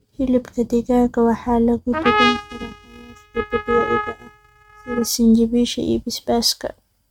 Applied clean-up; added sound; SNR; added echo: neural mask model RNNoise.